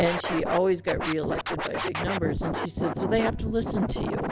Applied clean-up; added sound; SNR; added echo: none; Scratching (performance technique); 2 dB; none.